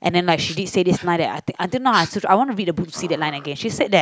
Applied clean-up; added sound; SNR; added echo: none; Dog; 18 dB; none.